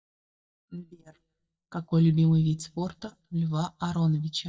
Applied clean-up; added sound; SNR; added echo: neural mask model DeepFilterNet 3.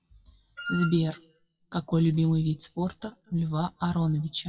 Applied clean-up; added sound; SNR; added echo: classical method WPE with log-MMSE.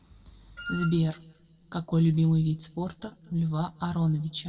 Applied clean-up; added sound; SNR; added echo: none; Wind instrument, woodwind instrument; 9 dB; reverberation time 1.5 s.